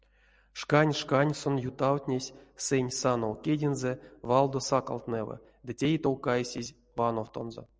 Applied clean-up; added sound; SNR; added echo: none; none; none; none.